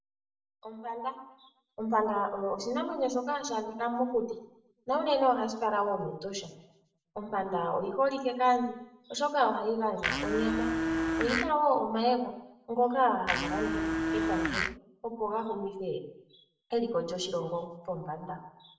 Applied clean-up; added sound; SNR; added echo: none; Domestic sounds, home sounds; -1 dB; reverberation time 0.6 s.